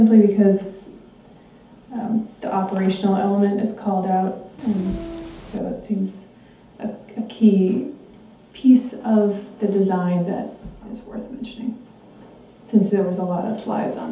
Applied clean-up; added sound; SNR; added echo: none; Train; 14 dB; reverberation time 0.6 s.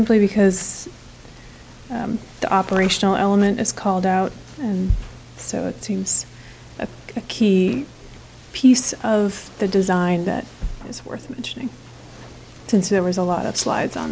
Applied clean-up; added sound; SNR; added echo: none; none; none; none.